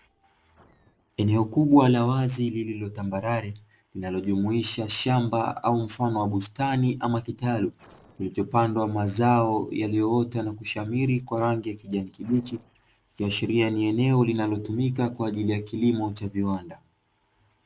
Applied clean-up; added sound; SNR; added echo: neural separator model SepFormer DNS4.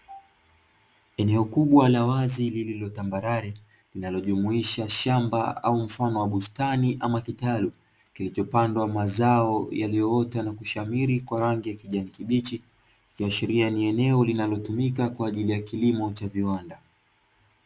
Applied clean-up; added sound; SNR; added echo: none; none; none; none.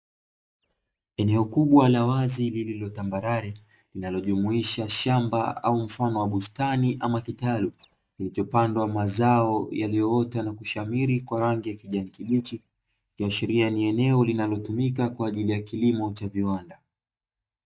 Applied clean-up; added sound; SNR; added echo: neural mask model DeepFilterNet 3.